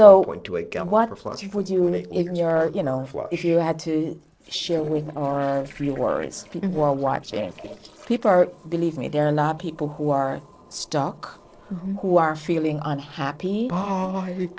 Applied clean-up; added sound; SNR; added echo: neural separator model SepFormer DNS4.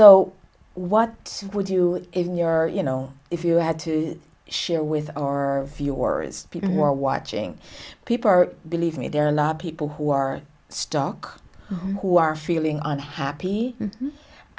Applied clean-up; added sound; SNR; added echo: none; none; none; none.